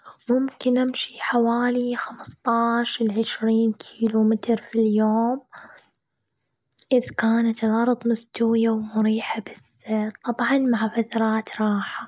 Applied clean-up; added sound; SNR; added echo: none; none; none; none.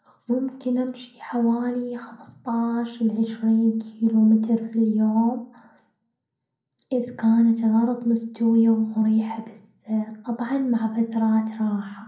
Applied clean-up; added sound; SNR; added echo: none; none; none; reverberation time 0.6 s.